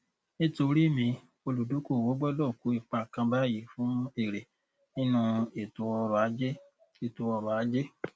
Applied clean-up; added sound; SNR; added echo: none; none; none; none.